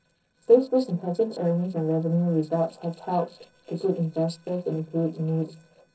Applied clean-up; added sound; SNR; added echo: neural separator model SepFormer DNS4.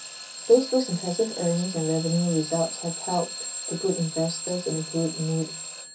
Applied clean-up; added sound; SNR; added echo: none; Alarm / Clock; 8 dB; reverberation time 0.3 s.